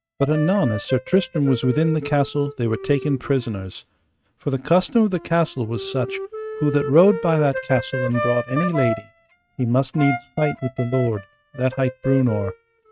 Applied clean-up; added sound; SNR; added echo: neural mask model RNNoise.